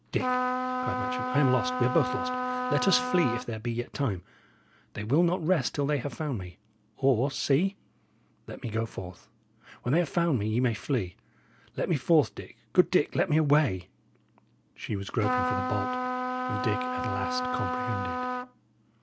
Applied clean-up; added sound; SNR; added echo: none; Trumpet; 1 dB; none.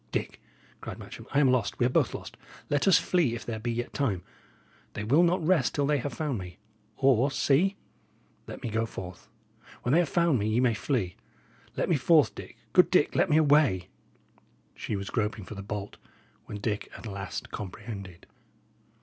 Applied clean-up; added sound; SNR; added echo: none; none; none; none.